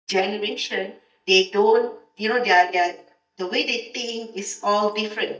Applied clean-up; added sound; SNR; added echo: neural mask model DeepFilterNet 3.